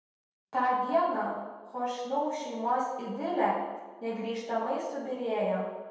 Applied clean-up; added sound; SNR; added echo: none; none; none; reverberation time 1.1 s.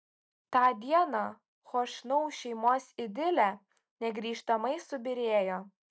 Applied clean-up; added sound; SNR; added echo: none; none; none; none.